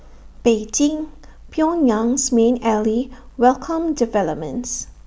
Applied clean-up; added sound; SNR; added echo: none; none; none; none.